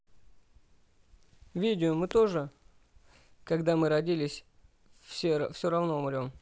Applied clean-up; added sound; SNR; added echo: none; none; none; none.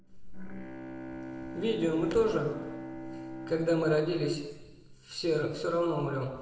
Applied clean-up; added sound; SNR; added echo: none; Bowed string instrument; 12 dB; reverberation time 1.3 s.